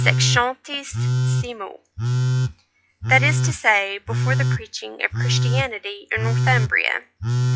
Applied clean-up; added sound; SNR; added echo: classical method log-MMSE.